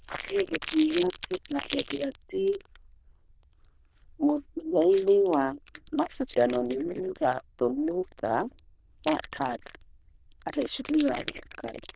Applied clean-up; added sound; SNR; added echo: neural diffusion model UNIVERSE++.